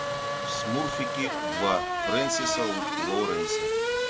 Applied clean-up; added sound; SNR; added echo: none; Race car, auto racing / Accelerating, revving, vroom; -3 dB; none.